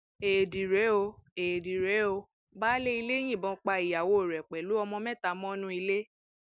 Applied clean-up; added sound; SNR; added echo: none; none; none; none.